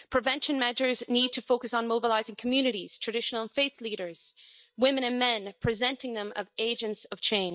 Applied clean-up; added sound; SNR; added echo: neural mask model DeepFilterNet 3.